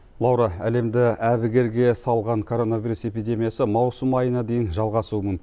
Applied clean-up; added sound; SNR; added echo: none; none; none; none.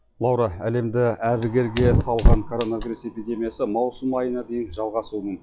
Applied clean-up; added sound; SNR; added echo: classical method log-MMSE.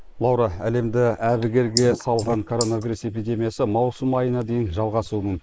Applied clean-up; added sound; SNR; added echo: neural mask model Resemble Enhance denoiser.